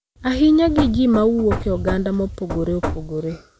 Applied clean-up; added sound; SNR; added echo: none; Knock / Wood; 9 dB; none.